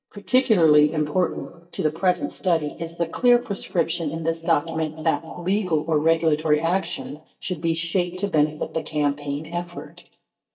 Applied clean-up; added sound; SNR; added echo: neural mask model DeepFilterNet 3.